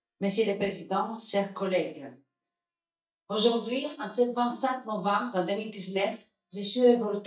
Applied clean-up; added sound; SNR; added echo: neural mask model DeepFilterNet 3.